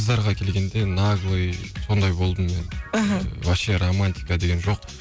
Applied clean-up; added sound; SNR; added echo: none; none; none; none.